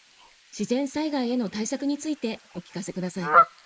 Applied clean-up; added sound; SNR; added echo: neural mask model Resemble Enhance denoiser.